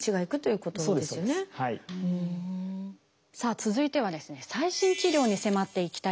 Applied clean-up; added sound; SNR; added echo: none; none; none; none.